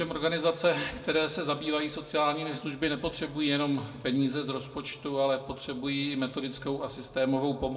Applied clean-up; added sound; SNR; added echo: none; none; none; reverberation time 1.0 s.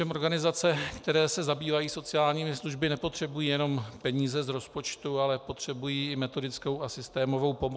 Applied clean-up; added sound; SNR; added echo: none; none; none; none.